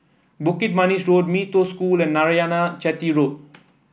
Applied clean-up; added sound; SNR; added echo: none; none; none; none.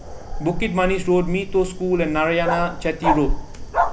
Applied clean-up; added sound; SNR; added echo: none; Fire + Bark; 3 dB; none.